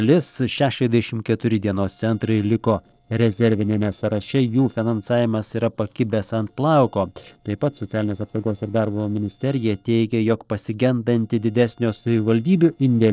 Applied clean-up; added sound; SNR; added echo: neural separator model SepFormer DNS4.